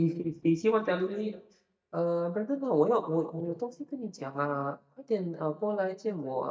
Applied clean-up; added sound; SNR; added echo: neural mask model DeepFilterNet 3.